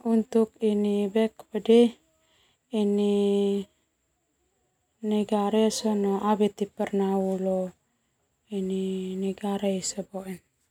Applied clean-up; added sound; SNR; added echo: none; none; none; none.